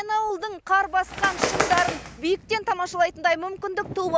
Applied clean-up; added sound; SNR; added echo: none; Bird; 5 dB; none.